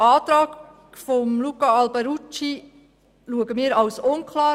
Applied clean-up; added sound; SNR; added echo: none; none; none; none.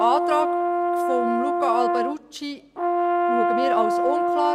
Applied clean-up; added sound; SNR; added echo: none; Brass instrument; -4 dB; none.